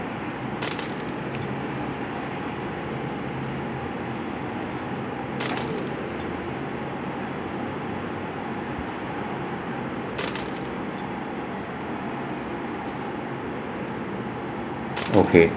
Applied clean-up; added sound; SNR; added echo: none; Coin (dropping); 15 dB; none.